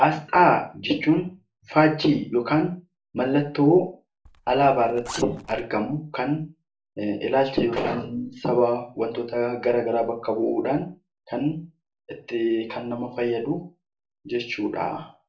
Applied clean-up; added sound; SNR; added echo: neural separator model SepFormer DNS4.